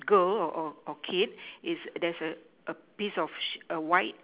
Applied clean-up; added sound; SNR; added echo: none; none; none; none.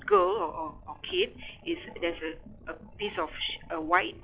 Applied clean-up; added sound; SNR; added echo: classical method log-MMSE.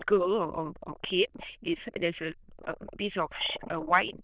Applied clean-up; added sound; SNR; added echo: neural diffusion model UNIVERSE++.